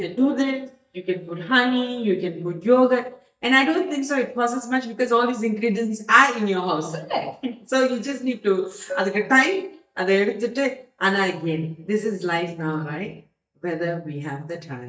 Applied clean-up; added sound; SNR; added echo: neural mask model DeepFilterNet 3.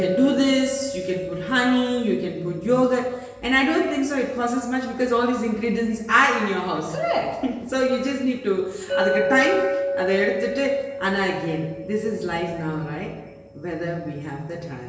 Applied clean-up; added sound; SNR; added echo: none; Chink, clink; 8 dB; reverberation time 1.0 s.